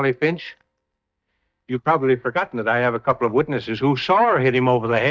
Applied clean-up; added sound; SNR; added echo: neural mask model DeepFilterNet 3.